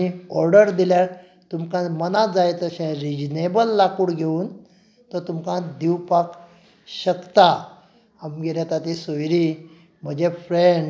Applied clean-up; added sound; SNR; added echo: none; none; none; none.